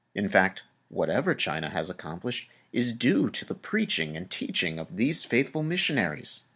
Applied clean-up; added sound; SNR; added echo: none; none; none; none.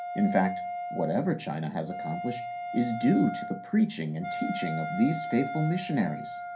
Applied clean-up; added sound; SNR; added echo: none; Wind instrument, woodwind instrument; 7 dB; reverberation time 0.3 s.